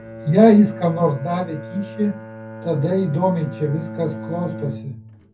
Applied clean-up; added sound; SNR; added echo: none; Bowed string instrument; 13 dB; reverberation time 0.3 s.